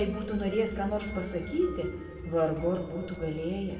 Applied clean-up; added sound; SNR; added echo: none; none; none; reverberation time 2.0 s.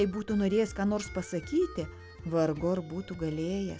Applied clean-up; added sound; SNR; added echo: none; none; none; none.